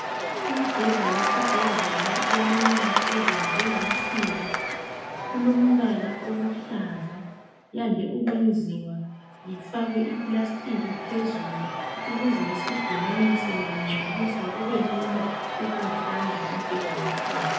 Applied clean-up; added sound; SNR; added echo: none; Applause / Crowd / Cheering; 1 dB; reverberation time 0.8 s.